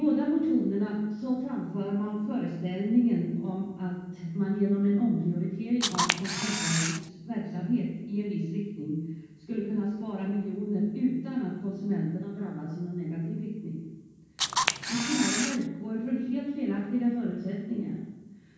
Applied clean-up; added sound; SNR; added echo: none; Camera; 0 dB; reverberation time 1.2 s.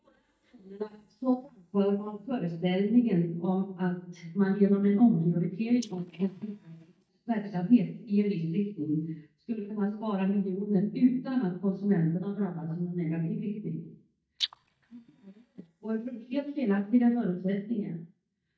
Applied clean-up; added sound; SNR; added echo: neural mask model DeepFilterNet 3.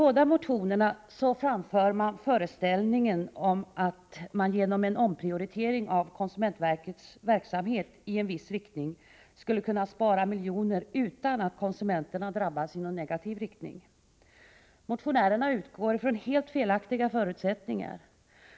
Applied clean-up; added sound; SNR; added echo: none; none; none; none.